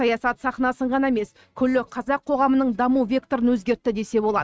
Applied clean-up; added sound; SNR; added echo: neural mask model RNNoise.